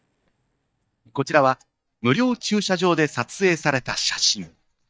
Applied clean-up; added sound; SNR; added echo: neural mask model DeepFilterNet 3.